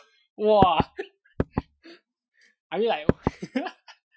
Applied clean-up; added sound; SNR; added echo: classical method Wiener filter.